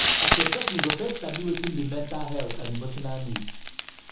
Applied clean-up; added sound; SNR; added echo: none; Frying (food); -4 dB; reverberation time 0.9 s.